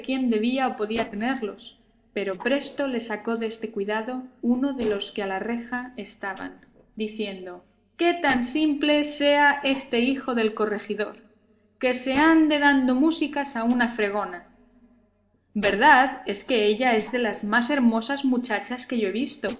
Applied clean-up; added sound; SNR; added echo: neural separator model SepFormer DNS4.